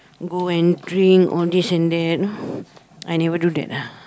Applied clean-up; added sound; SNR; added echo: none; none; none; none.